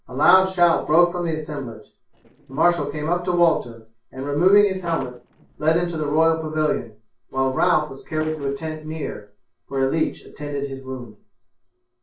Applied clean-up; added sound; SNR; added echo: neural separator model SepFormer DNS4.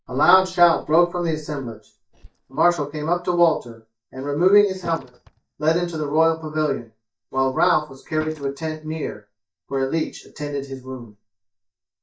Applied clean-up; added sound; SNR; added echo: neural mask model DeepFilterNet 3.